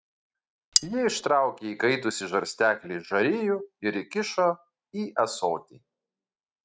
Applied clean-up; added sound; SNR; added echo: neural mask model RNNoise.